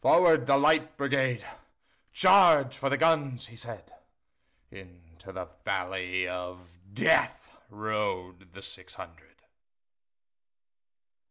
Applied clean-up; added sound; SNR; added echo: none; none; none; none.